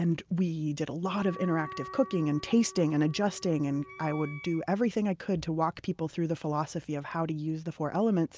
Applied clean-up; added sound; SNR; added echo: none; Wind instrument, woodwind instrument + Wind instrument, woodwind instrument; 16 dB; none.